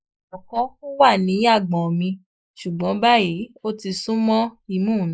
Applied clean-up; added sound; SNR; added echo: neural mask model Resemble Enhance denoiser.